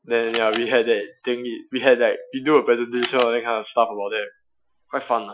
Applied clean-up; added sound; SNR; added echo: classical method Wiener filter.